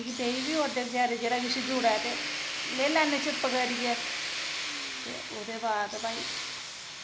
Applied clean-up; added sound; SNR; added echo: none; Tools; 4 dB; none.